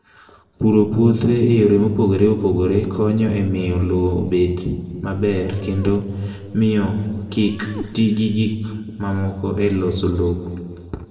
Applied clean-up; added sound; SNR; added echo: neural separator model SepFormer DNS4.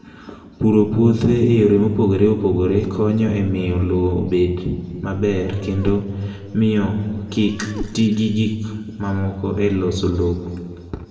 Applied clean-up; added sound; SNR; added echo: none; Meow; 14 dB; reverberation time 1.8 s.